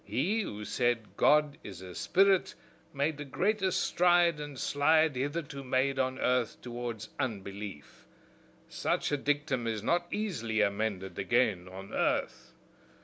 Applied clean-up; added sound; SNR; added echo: none; none; none; none.